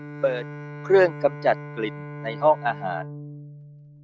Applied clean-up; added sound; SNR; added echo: none; Bowed string instrument; 12 dB; none.